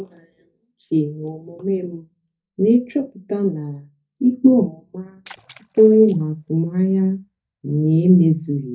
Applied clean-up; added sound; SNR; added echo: neural mask model DeepFilterNet 3.